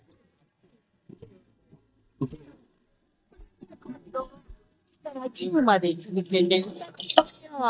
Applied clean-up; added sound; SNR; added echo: neural mask model DeepFilterNet 3.